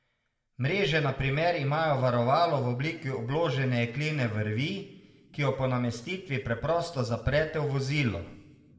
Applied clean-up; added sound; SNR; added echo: none; none; none; reverberation time 0.9 s.